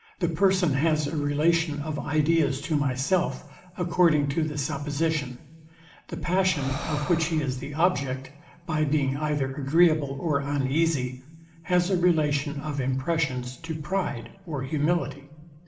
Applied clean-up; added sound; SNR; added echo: none; Breathing; 11 dB; reverberation time 1.2 s.